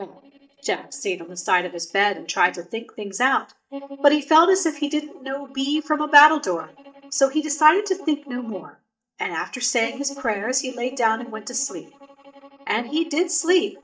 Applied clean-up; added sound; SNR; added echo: neural mask model DeepFilterNet 3.